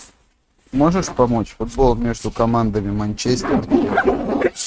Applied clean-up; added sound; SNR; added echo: neural mask model RNNoise.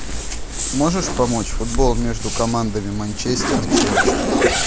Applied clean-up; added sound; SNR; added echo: none; Zipper (clothing); -2 dB; none.